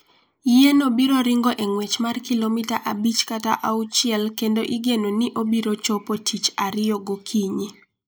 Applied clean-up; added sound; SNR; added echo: neural mask model Resemble Enhance denoiser.